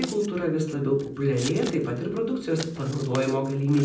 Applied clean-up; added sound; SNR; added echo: none; Scissors; 16 dB; reverberation time 0.6 s.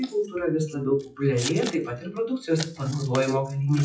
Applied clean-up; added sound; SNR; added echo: classical method WPE with log-MMSE.